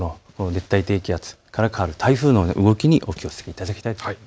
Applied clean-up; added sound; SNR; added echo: none; none; none; none.